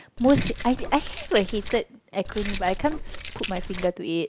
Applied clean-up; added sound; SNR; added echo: none; Keys jangling; 6 dB; none.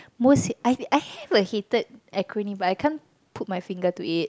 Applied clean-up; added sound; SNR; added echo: none; none; none; none.